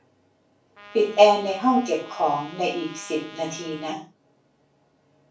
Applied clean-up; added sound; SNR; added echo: none; Trumpet; 19 dB; reverberation time 0.3 s.